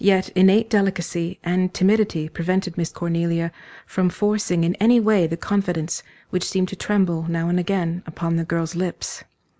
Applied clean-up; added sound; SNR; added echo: none; none; none; none.